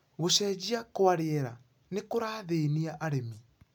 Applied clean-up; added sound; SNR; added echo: none; none; none; none.